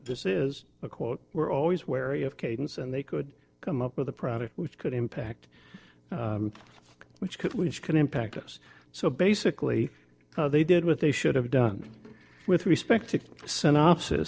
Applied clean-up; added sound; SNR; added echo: neural separator model SepFormer DNS4.